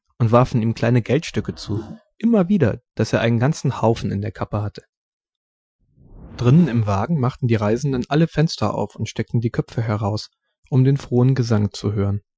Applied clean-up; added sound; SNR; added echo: classical method Wiener filter.